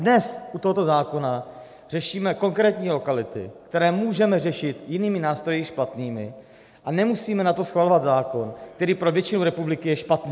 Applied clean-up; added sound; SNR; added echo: none; Bird vocalization, bird call, bird song; 3 dB; none.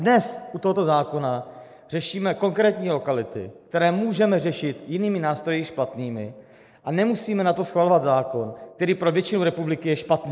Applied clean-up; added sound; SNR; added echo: neural mask model Resemble Enhance denoiser.